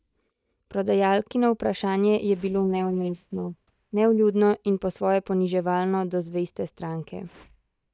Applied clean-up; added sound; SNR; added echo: neural mask model DeepFilterNet 3.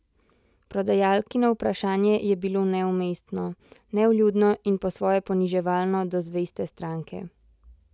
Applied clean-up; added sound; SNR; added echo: none; none; none; none.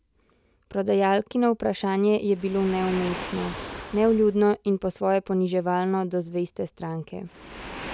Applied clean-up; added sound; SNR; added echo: none; Waves, surf; 16 dB; none.